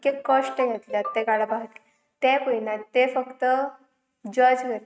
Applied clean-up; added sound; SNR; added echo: neural mask model RNNoise.